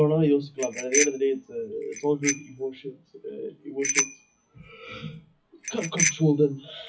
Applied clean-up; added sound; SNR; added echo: classical method WPE with log-MMSE.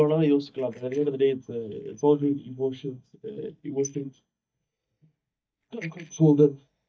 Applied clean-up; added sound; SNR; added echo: neural mask model DeepFilterNet 3.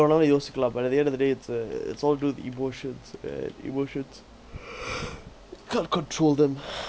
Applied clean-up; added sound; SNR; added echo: none; none; none; none.